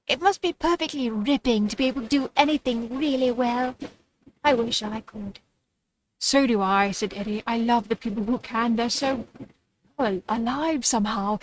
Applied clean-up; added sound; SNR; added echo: neural mask model RNNoise.